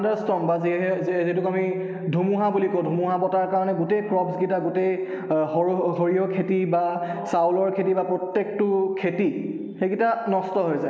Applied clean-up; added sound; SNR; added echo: none; none; none; none.